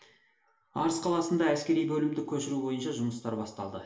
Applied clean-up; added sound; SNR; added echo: none; none; none; reverberation time 0.6 s.